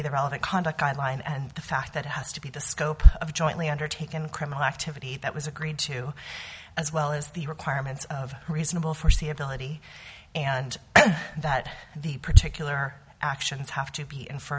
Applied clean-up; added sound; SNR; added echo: none; none; none; none.